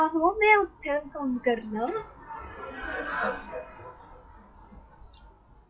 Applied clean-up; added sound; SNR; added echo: classical method WPE with log-MMSE.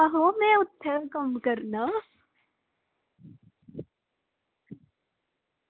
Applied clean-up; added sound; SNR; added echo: none; none; none; none.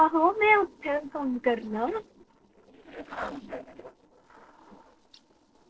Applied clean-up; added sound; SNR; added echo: neural separator model SepFormer DNS4.